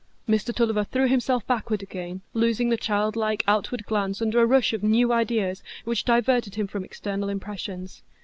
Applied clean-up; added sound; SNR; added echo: none; none; none; none.